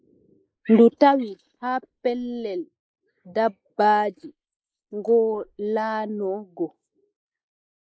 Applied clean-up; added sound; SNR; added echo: neural mask model Resemble Enhance denoiser.